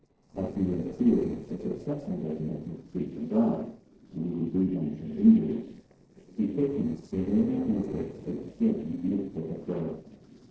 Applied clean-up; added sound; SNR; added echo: neural separator model SepFormer DNS4.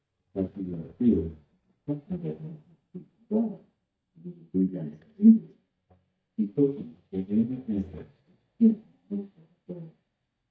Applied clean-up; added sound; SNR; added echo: neural mask model DeepFilterNet 3.